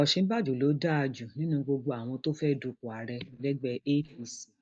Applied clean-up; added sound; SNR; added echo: neural mask model DeepFilterNet 3.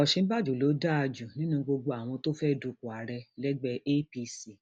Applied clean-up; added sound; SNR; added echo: none; none; none; none.